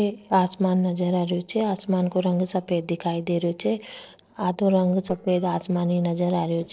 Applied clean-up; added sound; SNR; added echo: neural separator model SepFormer DNS4.